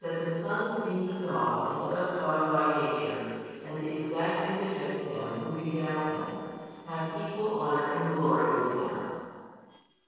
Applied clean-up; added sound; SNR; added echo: neural separator model SepFormer DNS4.